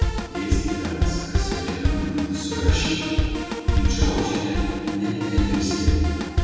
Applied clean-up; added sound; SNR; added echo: none; Drum kit; -2 dB; reverberation time 2.1 s.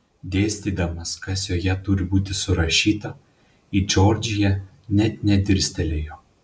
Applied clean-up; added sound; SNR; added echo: none; none; none; none.